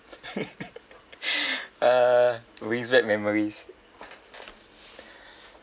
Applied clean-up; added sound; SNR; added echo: none; none; none; none.